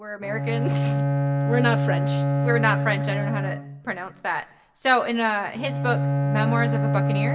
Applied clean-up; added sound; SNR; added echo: none; Bowed string instrument; -3 dB; reverberation time 0.7 s.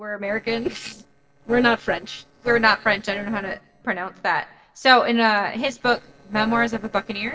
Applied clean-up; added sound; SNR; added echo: neural separator model SepFormer DNS4.